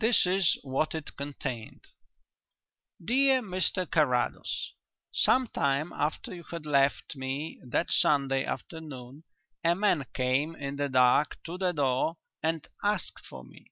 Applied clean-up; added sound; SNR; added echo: none; none; none; none.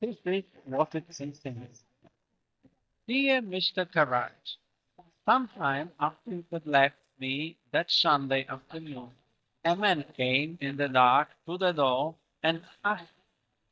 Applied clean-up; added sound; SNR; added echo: neural mask model DeepFilterNet 3.